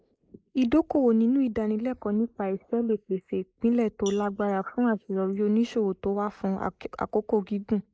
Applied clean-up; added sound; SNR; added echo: neural mask model Resemble Enhance denoiser.